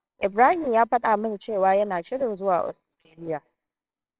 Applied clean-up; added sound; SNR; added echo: neural separator model SepFormer WHAMR!.